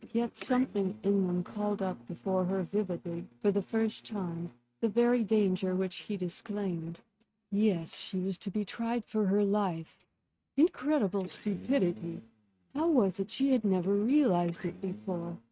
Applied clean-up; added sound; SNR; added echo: neural mask model RNNoise.